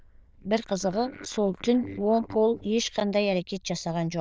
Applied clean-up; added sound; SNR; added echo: neural diffusion model UNIVERSE++.